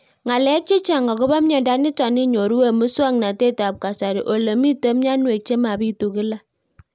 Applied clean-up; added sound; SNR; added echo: none; none; none; none.